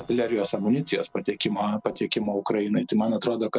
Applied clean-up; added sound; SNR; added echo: neural separator model SepFormer DNS4.